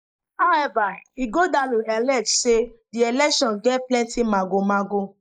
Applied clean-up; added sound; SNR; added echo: neural mask model Resemble Enhance denoiser.